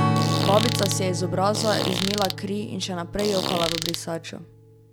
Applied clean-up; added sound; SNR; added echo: none; Fart + Strum; 0 dB; none.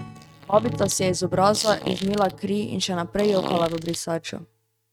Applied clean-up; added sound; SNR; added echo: neural mask model RNNoise.